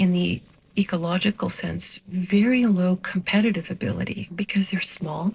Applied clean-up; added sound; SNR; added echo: neural separator model SepFormer DNS4.